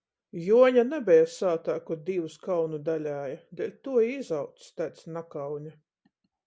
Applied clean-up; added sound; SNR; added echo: none; none; none; none.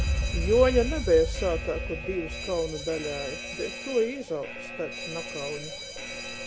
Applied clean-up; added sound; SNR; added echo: none; Alarm; 4 dB; none.